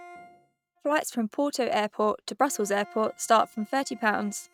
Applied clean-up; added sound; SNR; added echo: neural mask model RNNoise.